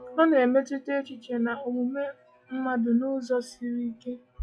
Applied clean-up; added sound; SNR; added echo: classical method log-MMSE.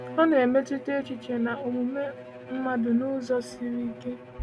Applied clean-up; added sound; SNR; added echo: none; Bowed string instrument; 15 dB; none.